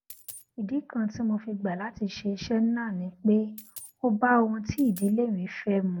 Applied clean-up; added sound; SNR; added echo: none; Coin (dropping); 18 dB; none.